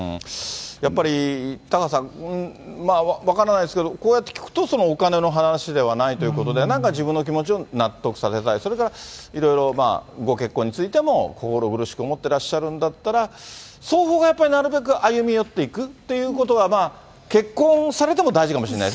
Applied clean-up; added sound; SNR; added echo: none; none; none; none.